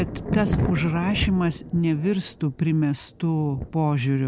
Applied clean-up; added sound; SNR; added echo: none; Thunder; 7 dB; none.